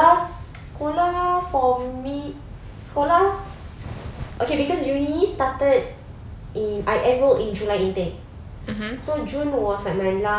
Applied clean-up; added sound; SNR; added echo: none; none; none; none.